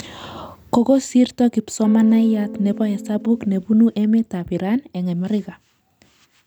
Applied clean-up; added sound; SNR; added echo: none; Electric guitar / Strum; 12 dB; none.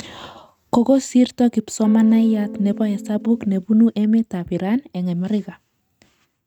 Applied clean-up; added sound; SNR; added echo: neural mask model RNNoise.